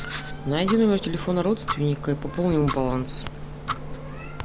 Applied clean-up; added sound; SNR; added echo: none; Tick-tock; 9 dB; none.